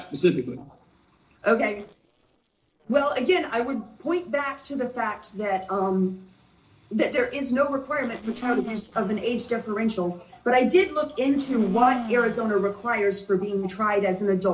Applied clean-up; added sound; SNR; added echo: neural separator model SepFormer DNS4.